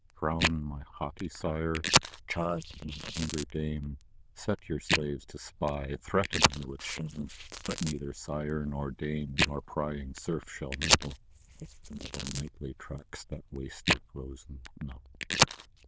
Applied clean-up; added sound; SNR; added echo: neural diffusion model UNIVERSE++.